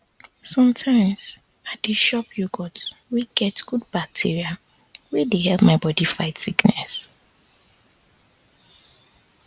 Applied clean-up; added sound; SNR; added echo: none; none; none; none.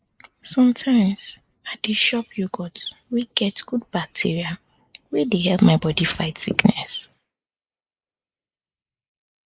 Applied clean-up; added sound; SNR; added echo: neural mask model Resemble Enhance denoiser.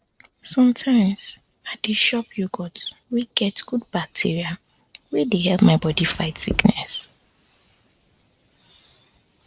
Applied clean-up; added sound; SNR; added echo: neural separator model SepFormer DNS4.